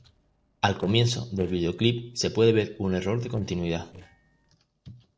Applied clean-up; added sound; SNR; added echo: neural separator model SepFormer DNS4.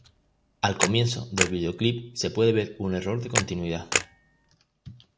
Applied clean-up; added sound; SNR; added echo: none; Camera; 4 dB; none.